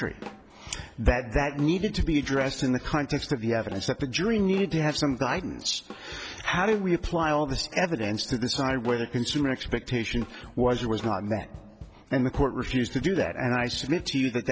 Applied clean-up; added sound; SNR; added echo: none; Drum kit; 18 dB; none.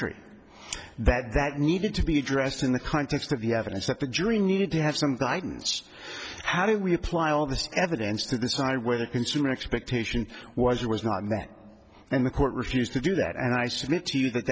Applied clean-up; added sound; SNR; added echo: none; none; none; none.